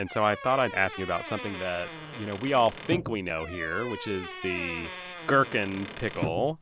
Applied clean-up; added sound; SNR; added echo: none; Squeak / Wood; 9 dB; none.